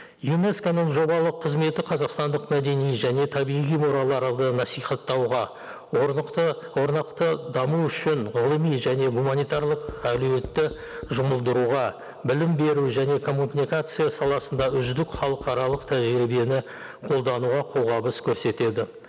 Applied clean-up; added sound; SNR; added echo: none; Writing; 18 dB; none.